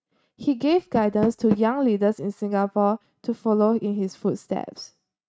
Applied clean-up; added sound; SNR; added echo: neural mask model RNNoise.